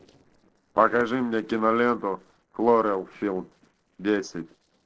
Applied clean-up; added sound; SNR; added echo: neural separator model SepFormer DNS4.